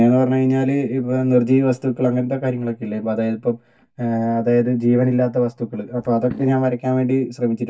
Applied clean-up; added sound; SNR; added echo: neural mask model DeepFilterNet 3.